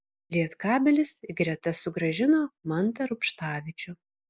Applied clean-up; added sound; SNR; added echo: none; none; none; none.